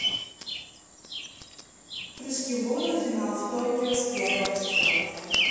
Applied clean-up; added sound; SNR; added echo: none; Bird vocalization, bird call, bird song; 1 dB; reverberation time 2.1 s.